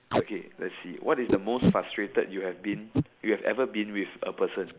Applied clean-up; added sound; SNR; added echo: neural mask model Resemble Enhance denoiser.